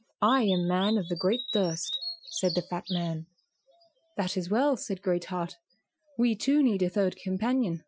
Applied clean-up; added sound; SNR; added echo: classical method Wiener filter.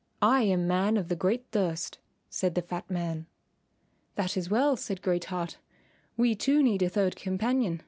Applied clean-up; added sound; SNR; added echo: none; none; none; none.